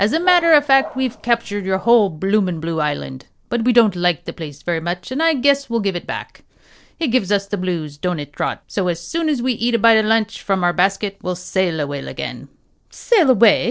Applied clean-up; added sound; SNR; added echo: neural separator model SepFormer DNS4.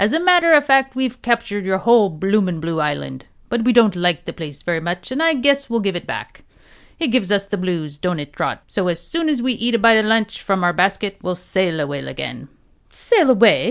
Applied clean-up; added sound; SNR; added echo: none; none; none; none.